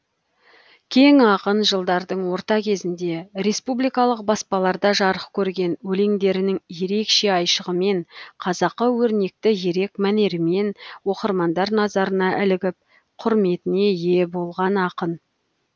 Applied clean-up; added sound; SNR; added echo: none; none; none; none.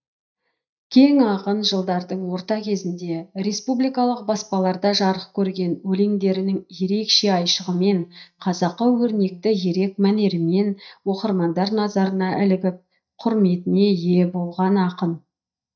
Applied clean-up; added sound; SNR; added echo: neural mask model DeepFilterNet 3.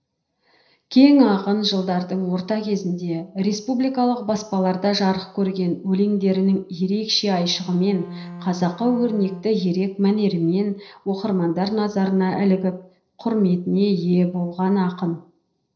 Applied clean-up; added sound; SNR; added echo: neural separator model SepFormer DNS4.